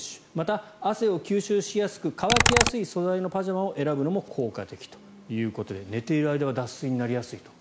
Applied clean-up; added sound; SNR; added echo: none; Computer keyboard; -2 dB; none.